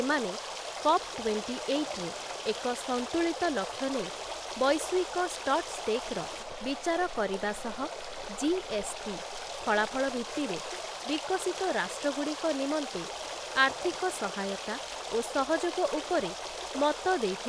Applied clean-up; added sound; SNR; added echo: none; Stream; 6 dB; none.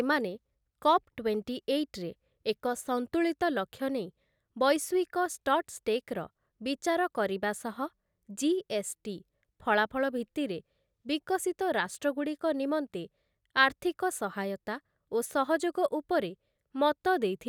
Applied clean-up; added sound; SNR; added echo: none; none; none; none.